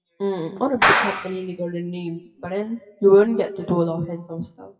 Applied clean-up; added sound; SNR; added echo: classical method WPE with log-MMSE.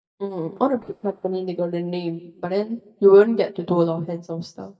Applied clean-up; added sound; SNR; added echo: neural mask model DeepFilterNet 3.